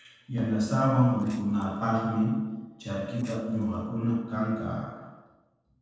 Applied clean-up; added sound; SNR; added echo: neural separator model SepFormer DNS4.